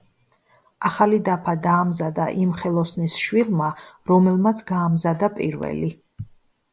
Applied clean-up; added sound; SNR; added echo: none; none; none; none.